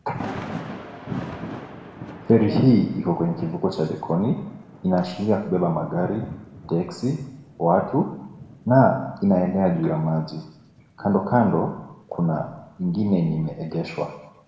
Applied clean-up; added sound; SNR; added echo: none; Thunder / Rain; 16 dB; reverberation time 0.9 s.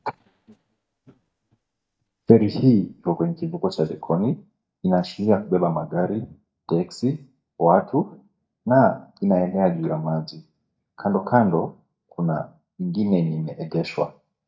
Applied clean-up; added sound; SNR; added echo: neural mask model DeepFilterNet 3.